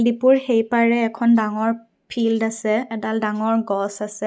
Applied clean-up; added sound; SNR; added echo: none; none; none; none.